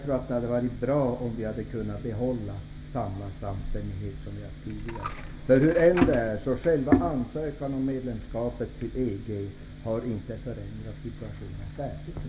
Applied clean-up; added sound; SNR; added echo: none; Coin (dropping); 10 dB; reverberation time 0.7 s.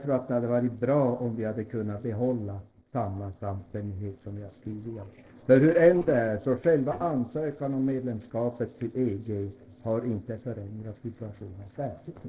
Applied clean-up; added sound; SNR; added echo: neural separator model SepFormer DNS4.